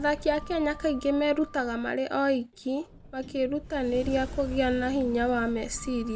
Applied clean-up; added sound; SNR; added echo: none; Sliding door; 14 dB; none.